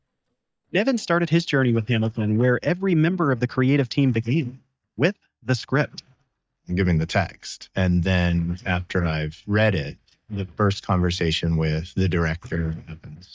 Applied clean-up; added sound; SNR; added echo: neural mask model DeepFilterNet 3.